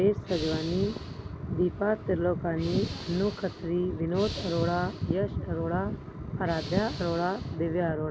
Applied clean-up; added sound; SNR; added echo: none; Hiss / Breathing; 17 dB; none.